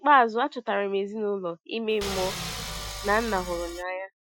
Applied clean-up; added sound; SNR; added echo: classical method Wiener filter.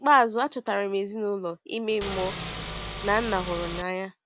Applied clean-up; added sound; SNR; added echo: none; Engine / Car; 7 dB; none.